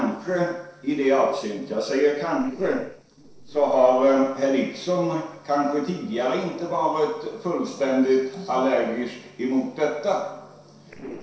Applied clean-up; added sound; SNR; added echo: neural separator model SepFormer DNS4.